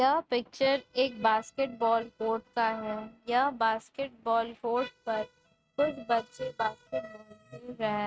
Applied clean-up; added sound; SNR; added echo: neural mask model RNNoise.